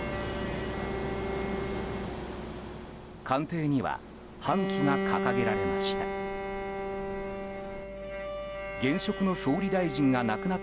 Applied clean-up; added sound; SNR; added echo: none; Bowed string instrument; 3 dB; none.